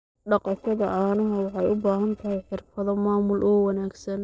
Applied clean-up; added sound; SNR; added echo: neural separator model SepFormer DNS4.